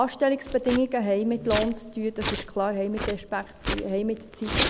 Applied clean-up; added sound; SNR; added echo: none; Domestic sounds, home sounds; 3 dB; none.